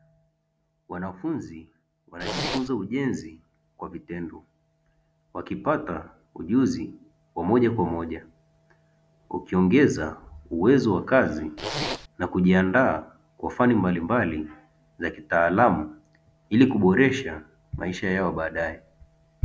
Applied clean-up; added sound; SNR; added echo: none; Zipper (clothing); 4 dB; none.